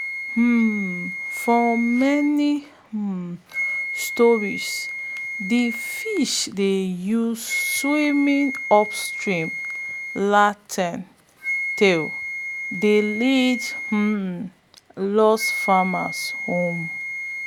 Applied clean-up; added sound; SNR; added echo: none; Wind instrument, woodwind instrument; 8 dB; none.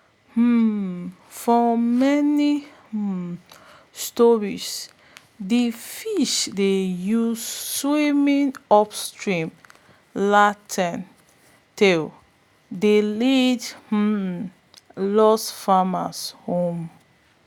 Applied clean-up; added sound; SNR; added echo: none; none; none; none.